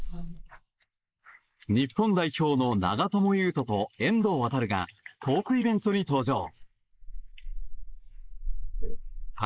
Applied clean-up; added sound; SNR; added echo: neural mask model Resemble Enhance denoiser.